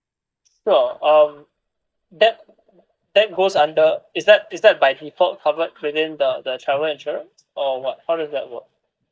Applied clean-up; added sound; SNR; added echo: neural mask model DeepFilterNet 3.